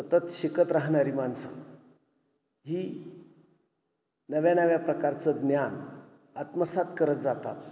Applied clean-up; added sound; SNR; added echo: none; none; none; none.